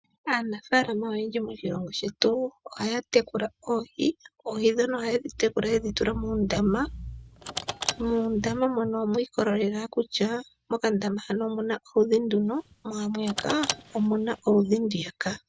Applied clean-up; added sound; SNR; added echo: none; Car; 12 dB; none.